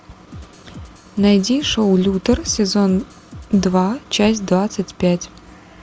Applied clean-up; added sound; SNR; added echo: none; Drum kit; 20 dB; none.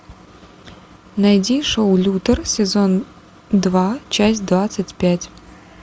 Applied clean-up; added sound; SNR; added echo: none; none; none; none.